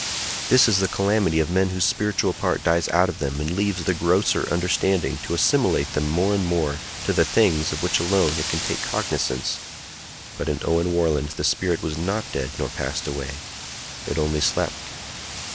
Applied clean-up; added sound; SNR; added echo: none; Wind; 10 dB; none.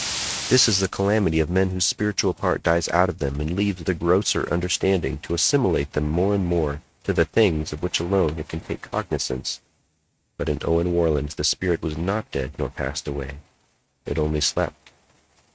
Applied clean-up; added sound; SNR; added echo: neural mask model RNNoise.